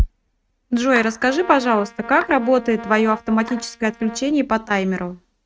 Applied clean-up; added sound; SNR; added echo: neural mask model RNNoise.